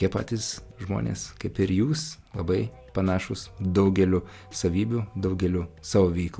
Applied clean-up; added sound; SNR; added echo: none; none; none; none.